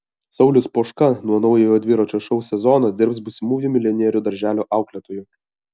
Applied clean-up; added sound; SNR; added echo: none; none; none; none.